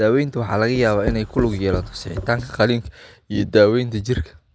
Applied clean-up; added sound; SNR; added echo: none; Writing; 9 dB; none.